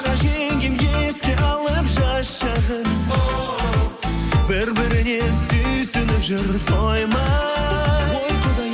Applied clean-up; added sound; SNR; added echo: none; none; none; none.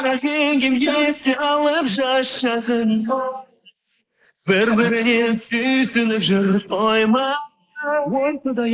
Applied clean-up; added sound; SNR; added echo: neural mask model Resemble Enhance denoiser.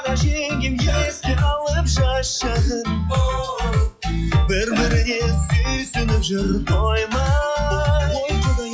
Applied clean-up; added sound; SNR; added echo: classical method log-MMSE.